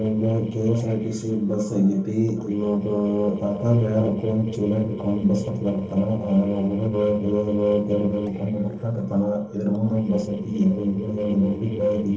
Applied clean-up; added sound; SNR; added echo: neural separator model SepFormer DNS4.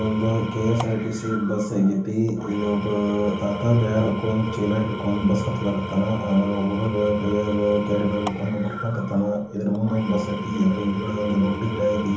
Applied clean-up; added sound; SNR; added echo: none; Engine / Tools; 10 dB; reverberation time 1.2 s.